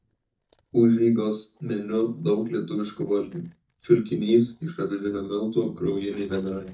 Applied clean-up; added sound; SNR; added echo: neural mask model DeepFilterNet 3.